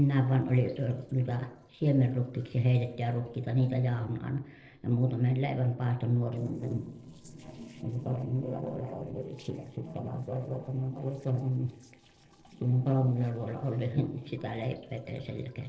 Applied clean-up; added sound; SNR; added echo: neural separator model SepFormer DNS4.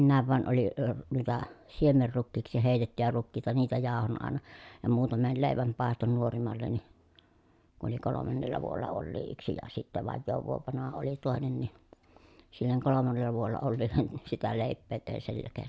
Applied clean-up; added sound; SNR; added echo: none; none; none; none.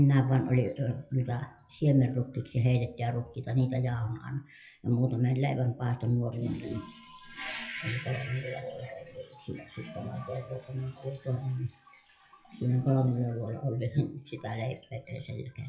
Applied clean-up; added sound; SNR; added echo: classical method WPE with log-MMSE.